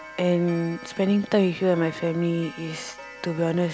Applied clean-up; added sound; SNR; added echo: none; Clock; 17 dB; none.